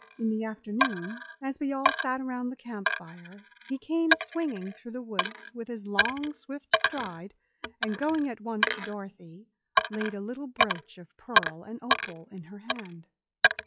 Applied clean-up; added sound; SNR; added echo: classical method log-MMSE.